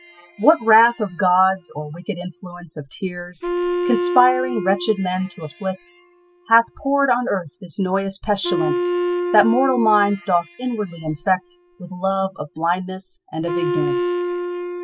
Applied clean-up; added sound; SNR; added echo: classical method spectral subtraction.